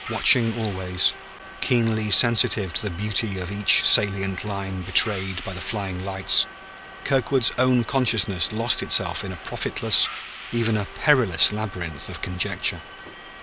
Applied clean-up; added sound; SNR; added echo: none; Subway, metro, underground; 17 dB; none.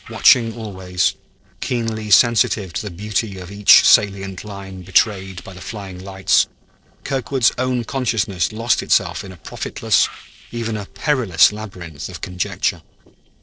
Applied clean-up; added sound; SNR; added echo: neural separator model SepFormer DNS4.